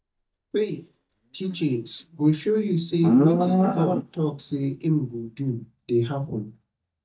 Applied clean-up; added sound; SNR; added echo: neural mask model DeepFilterNet 3.